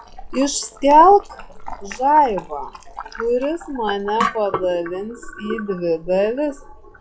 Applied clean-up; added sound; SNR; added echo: classical method log-MMSE.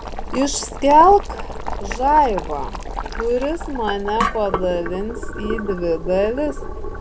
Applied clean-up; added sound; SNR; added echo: none; Boiling; 6 dB; none.